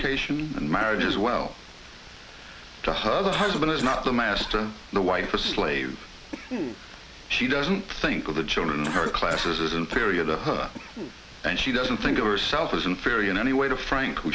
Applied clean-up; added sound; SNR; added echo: none; Cough; 13 dB; none.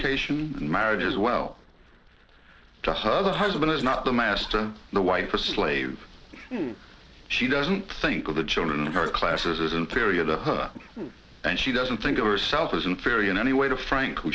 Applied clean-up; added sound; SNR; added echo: neural separator model SepFormer DNS4.